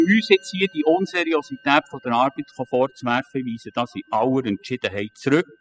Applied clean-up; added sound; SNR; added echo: classical method spectral subtraction.